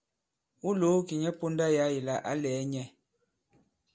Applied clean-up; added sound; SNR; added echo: none; none; none; none.